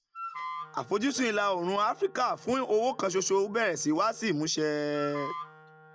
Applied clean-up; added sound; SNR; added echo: none; Wind instrument, woodwind instrument; 15 dB; none.